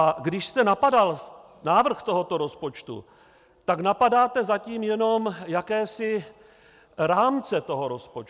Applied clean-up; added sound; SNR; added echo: none; none; none; none.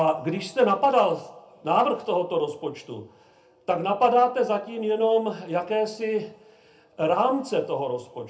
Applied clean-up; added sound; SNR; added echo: none; none; none; reverberation time 0.3 s.